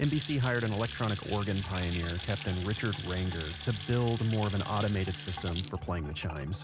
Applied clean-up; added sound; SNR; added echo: none; Sink (filling or washing) / Water tap, faucet / Splash, splatter; 5 dB; none.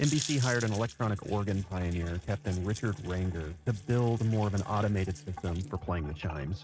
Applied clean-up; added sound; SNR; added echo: neural mask model RNNoise.